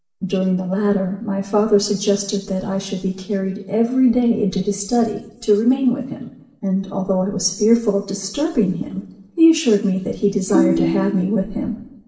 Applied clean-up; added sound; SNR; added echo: none; Ringtone; 3 dB; reverberation time 0.8 s.